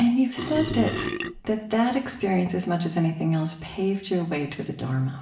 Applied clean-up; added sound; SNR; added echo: none; Burping, eructation; 5 dB; reverberation time 0.7 s.